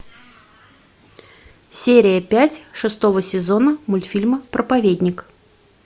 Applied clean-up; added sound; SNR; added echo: none; none; none; none.